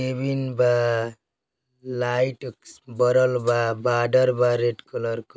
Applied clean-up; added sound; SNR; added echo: none; none; none; none.